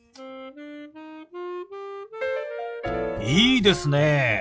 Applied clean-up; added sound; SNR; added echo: classical method log-MMSE.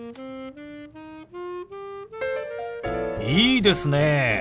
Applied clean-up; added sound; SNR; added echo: none; Wind instrument, woodwind instrument; 12 dB; none.